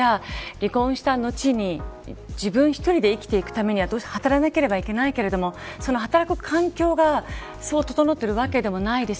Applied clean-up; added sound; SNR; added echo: none; none; none; none.